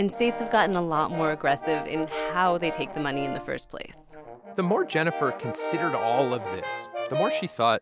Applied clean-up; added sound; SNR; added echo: none; Brass instrument; 6 dB; none.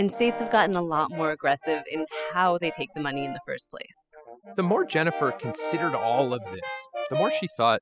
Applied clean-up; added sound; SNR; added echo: classical method spectral subtraction.